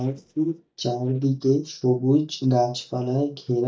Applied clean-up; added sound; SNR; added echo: neural mask model DeepFilterNet 3.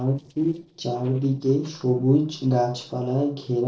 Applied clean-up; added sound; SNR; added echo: neural separator model SepFormer DNS4.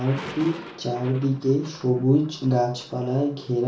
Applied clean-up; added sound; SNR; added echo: none; Thunder; 18 dB; reverberation time 0.3 s.